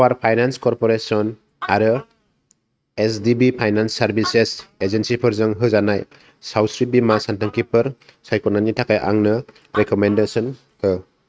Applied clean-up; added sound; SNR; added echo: neural mask model RNNoise.